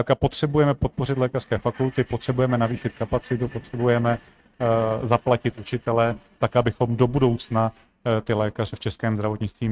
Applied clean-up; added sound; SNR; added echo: neural mask model RNNoise.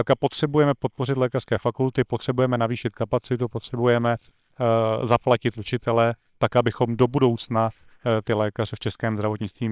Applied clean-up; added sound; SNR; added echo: neural separator model SepFormer WHAM!.